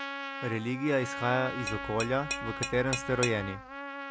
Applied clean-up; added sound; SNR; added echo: none; Tap / Glass + Trumpet; 6 dB; none.